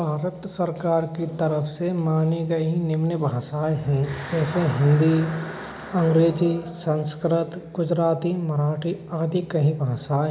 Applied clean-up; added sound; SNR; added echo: none; none; none; none.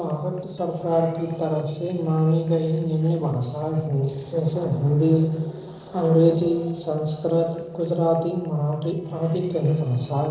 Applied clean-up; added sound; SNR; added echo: neural separator model SepFormer DNS4.